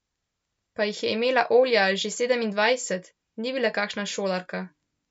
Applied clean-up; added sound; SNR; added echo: none; none; none; none.